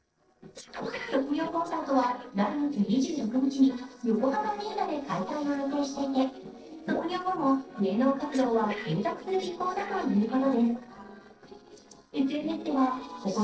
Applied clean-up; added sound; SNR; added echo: neural separator model SepFormer DNS4.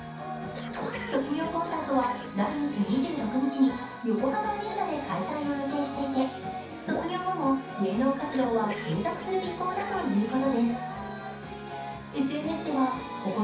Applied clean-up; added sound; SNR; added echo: none; Breathing; 19 dB; reverberation time 0.6 s.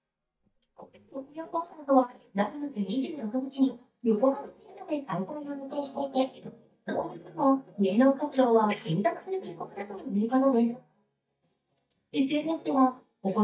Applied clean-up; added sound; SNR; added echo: neural mask model DeepFilterNet 3.